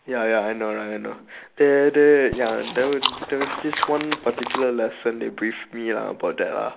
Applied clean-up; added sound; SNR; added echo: none; Chewing, mastication; 6 dB; none.